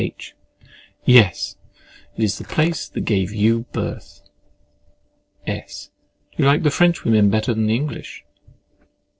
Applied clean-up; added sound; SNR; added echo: neural separator model SepFormer DNS4.